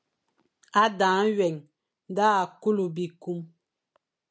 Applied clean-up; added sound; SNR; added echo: none; none; none; none.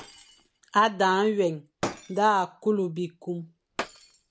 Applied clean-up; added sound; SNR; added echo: none; Shatter; 14 dB; none.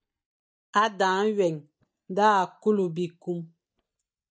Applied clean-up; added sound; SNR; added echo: neural mask model DeepFilterNet 3.